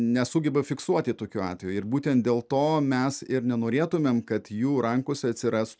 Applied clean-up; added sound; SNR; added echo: none; none; none; none.